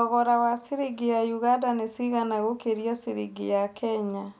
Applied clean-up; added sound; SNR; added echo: none; none; none; none.